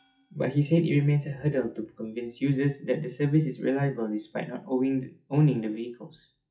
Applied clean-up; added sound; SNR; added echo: classical method WPE with log-MMSE.